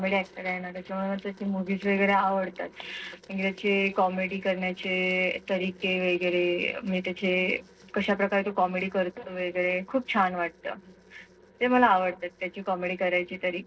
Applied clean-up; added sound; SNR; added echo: neural separator model SepFormer DNS4.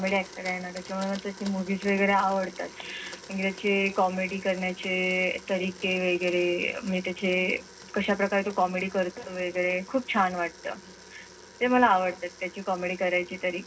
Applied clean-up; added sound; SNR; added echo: none; Domestic sounds, home sounds; 18 dB; reverberation time 0.2 s.